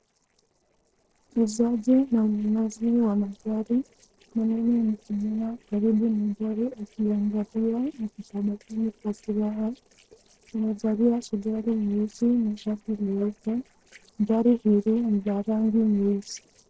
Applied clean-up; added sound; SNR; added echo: neural separator model SepFormer DNS4.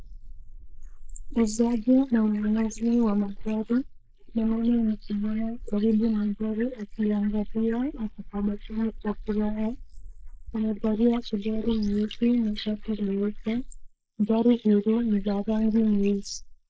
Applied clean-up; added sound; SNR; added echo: neural mask model Resemble Enhance denoiser.